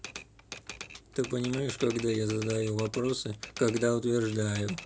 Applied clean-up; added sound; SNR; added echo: none; Typewriter; 14 dB; none.